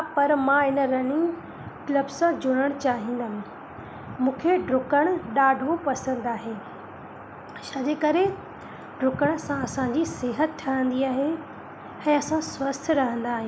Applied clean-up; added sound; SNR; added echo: none; none; none; none.